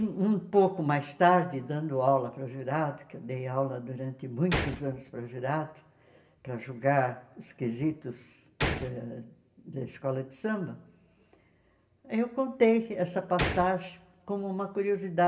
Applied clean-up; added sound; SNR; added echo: none; Gunshot, gunfire; 8 dB; reverberation time 1.1 s.